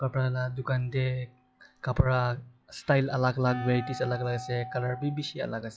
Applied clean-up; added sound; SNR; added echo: classical method log-MMSE.